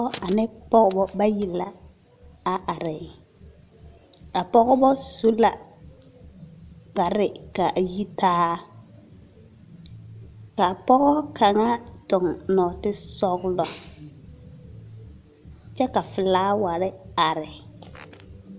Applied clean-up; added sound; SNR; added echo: none; none; none; none.